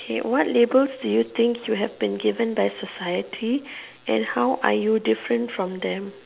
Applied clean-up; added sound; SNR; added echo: none; none; none; none.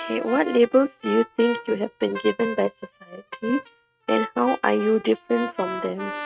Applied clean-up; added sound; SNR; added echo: neural mask model RNNoise.